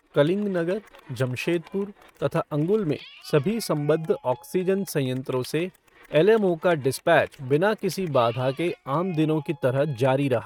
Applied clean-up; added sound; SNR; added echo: neural mask model RNNoise.